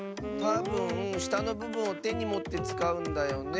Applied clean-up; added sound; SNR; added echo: none; Wind instrument, woodwind instrument; 6 dB; none.